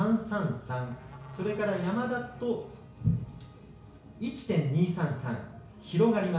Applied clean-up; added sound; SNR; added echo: none; Musical instrument; 18 dB; reverberation time 0.6 s.